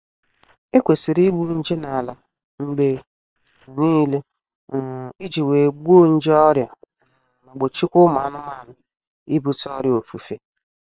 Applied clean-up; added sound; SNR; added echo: neural separator model SepFormer WHAM!.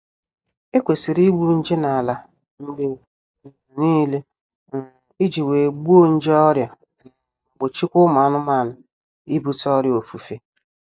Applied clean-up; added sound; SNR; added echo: neural mask model DeepFilterNet 3.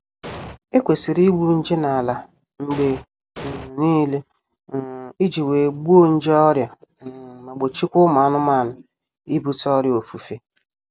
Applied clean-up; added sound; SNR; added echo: none; Explosion; 13 dB; none.